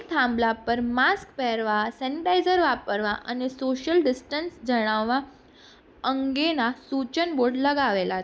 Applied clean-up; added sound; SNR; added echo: none; none; none; none.